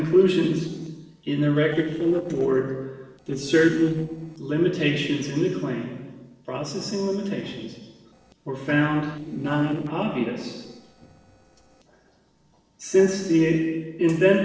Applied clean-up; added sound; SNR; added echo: neural separator model SepFormer DNS4.